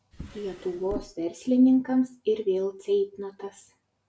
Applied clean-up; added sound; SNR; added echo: none; Drawer open or close; 13 dB; none.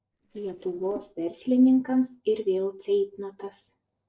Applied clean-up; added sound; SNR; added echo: neural separator model SepFormer DNS4.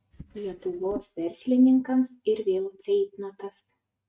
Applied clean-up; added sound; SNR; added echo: neural mask model RNNoise.